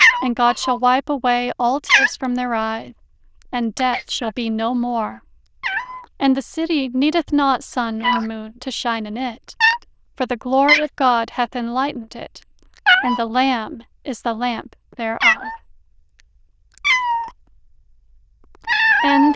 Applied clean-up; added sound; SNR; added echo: neural diffusion model UNIVERSE++.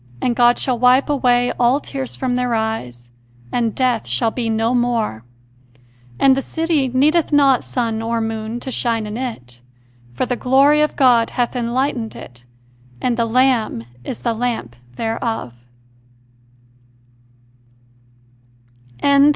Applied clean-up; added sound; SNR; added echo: none; none; none; none.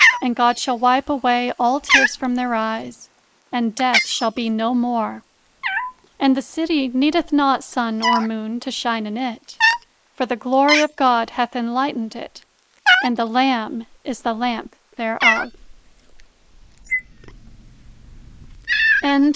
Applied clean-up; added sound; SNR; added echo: neural mask model Resemble Enhance denoiser.